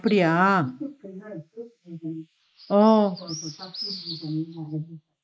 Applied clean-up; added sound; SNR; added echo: neural mask model Resemble Enhance denoiser.